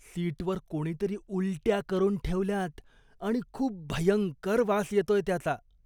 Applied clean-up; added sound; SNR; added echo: none; none; none; none.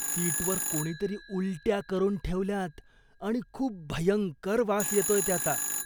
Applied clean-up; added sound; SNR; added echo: none; Telephone; 6 dB; none.